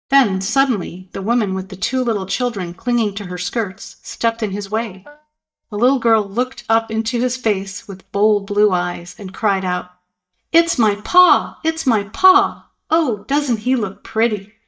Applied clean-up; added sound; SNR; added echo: neural mask model DeepFilterNet 3.